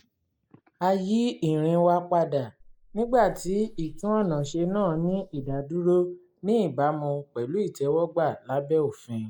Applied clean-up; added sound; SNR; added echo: neural mask model Resemble Enhance denoiser.